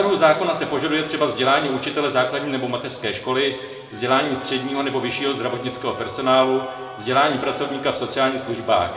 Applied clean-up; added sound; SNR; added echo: none; Wind instrument, woodwind instrument; 18 dB; reverberation time 1.7 s.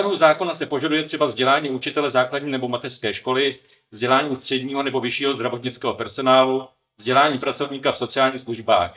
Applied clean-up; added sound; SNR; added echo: neural mask model DeepFilterNet 3.